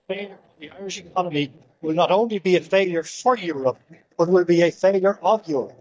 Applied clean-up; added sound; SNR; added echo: neural mask model DeepFilterNet 3.